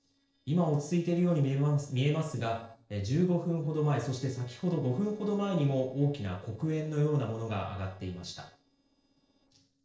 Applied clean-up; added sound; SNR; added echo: neural separator model SepFormer DNS4.